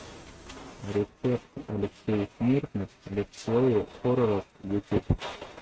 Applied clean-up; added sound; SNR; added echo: neural mask model RNNoise.